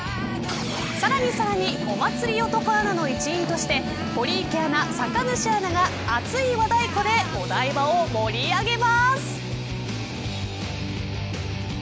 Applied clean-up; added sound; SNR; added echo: none; none; none; none.